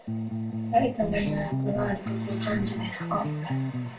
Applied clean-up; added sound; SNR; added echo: none; Bass guitar; 1 dB; reverberation time 0.3 s.